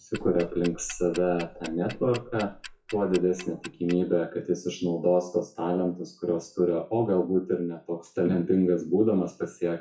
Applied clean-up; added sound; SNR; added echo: classical method WPE with log-MMSE.